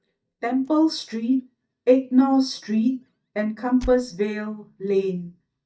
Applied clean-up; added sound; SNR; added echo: neural mask model DeepFilterNet 3.